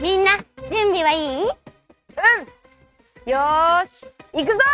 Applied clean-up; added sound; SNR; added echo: neural mask model RNNoise.